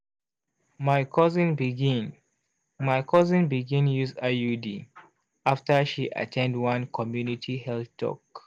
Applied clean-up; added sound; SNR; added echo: none; none; none; none.